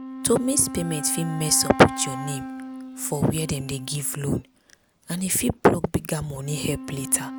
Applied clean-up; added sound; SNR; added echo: none; Wind instrument, woodwind instrument; 12 dB; none.